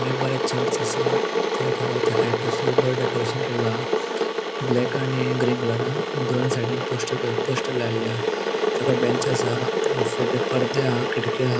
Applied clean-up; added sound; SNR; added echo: none; Boiling / Water; -3 dB; none.